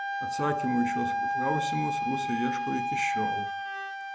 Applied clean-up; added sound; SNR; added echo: none; Wind instrument, woodwind instrument; -2 dB; none.